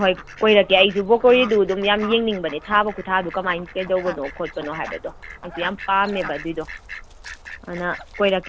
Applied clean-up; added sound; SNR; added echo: none; Fowl; 15 dB; none.